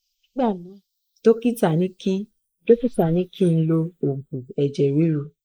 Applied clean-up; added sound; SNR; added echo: neural mask model Resemble Enhance denoiser.